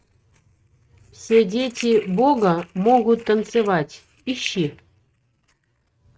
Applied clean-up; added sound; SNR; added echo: neural mask model RNNoise.